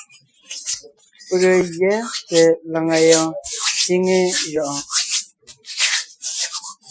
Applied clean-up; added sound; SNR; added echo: classical method Wiener filter.